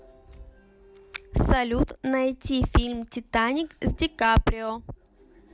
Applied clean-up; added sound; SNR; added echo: none; none; none; none.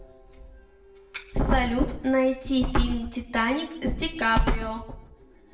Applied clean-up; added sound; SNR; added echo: none; none; none; reverberation time 0.6 s.